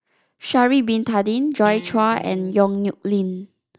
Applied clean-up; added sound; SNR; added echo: neural mask model DeepFilterNet 3.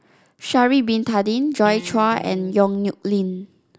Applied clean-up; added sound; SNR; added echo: none; Electric guitar; 15 dB; none.